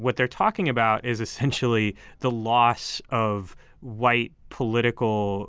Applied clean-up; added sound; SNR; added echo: none; none; none; none.